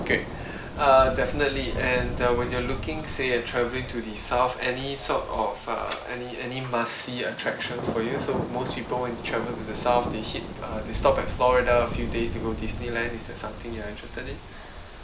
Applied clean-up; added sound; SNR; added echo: none; Thunder; 7 dB; none.